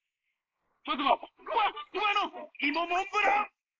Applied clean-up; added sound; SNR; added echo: neural mask model Resemble Enhance denoiser.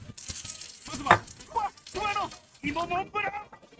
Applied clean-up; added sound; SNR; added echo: neural mask model RNNoise.